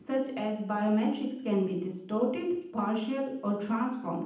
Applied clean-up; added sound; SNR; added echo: none; none; none; reverberation time 0.8 s.